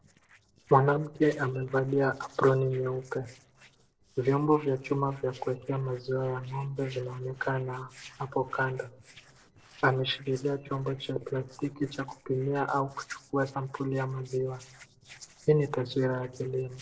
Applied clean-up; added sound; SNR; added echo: neural separator model SepFormer DNS4.